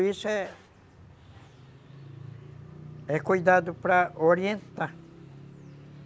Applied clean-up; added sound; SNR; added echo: none; none; none; none.